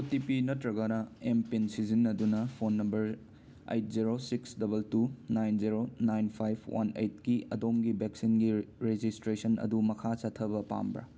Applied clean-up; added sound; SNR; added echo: none; none; none; none.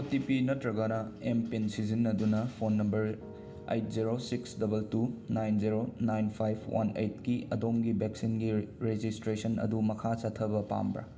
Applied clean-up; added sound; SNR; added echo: none; Piano; 19 dB; reverberation time 1.6 s.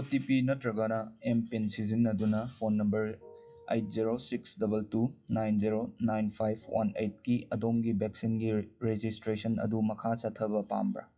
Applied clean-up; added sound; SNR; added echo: classical method WPE with log-MMSE.